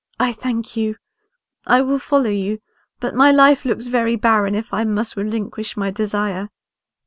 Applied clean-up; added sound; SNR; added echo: none; none; none; none.